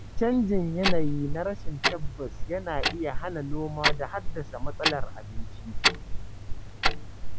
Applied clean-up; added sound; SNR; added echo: none; Clock; -4 dB; none.